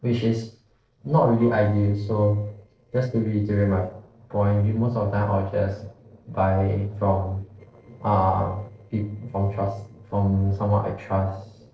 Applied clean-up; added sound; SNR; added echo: neural separator model SepFormer DNS4.